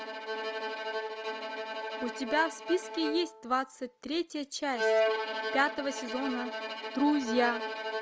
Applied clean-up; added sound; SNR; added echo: none; Bowed string instrument; 2 dB; none.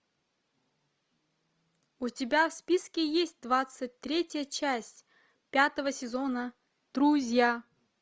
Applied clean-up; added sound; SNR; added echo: none; none; none; none.